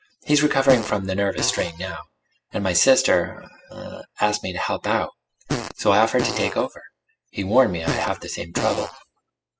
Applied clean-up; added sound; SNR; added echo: classical method spectral subtraction.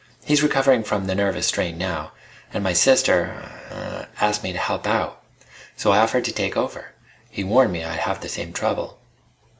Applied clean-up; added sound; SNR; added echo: none; none; none; none.